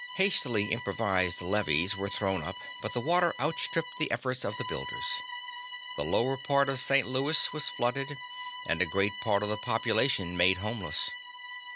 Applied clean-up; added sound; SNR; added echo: none; Bowed string instrument; 11 dB; none.